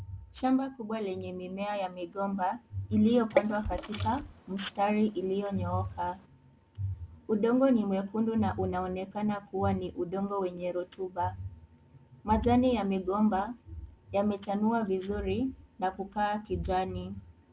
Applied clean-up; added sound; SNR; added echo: none; Water / Splash, splatter; 7 dB; none.